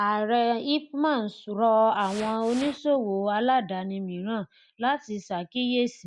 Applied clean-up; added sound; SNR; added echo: none; Fire; 15 dB; none.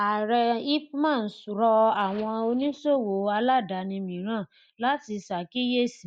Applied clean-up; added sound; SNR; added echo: neural mask model DeepFilterNet 3.